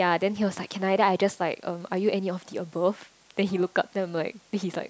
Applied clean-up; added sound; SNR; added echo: none; none; none; none.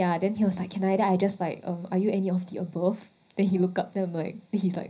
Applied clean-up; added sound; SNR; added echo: none; none; none; reverberation time 0.5 s.